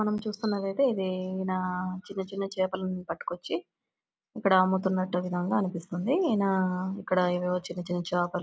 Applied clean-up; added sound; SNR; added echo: none; none; none; none.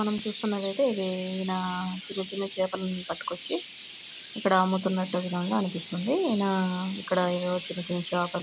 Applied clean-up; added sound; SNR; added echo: none; Chirp, tweet; 12 dB; none.